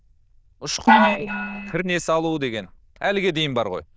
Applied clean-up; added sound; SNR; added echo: neural diffusion model UNIVERSE++.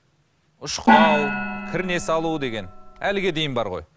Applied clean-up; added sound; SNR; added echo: none; Gong; -2 dB; none.